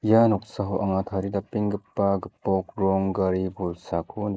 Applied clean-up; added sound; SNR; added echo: neural mask model Resemble Enhance denoiser.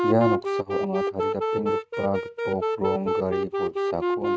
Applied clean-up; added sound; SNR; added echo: neural mask model RNNoise.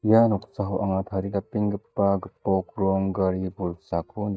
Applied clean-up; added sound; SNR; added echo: neural mask model DeepFilterNet 3.